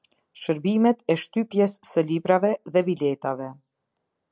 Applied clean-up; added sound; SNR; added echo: none; none; none; none.